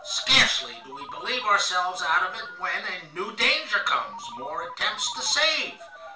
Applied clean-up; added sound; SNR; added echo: none; Ringtone; 15 dB; reverberation time 0.3 s.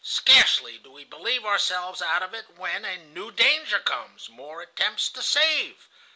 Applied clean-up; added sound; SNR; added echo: none; none; none; none.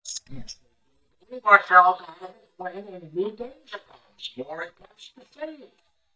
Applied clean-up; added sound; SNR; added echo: neural mask model DeepFilterNet 3.